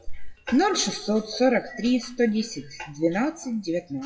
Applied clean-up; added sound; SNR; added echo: classical method WPE with log-MMSE.